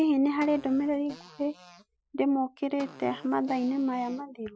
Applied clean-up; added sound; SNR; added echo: classical method Wiener filter.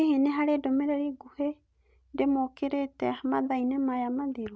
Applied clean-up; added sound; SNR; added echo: none; none; none; none.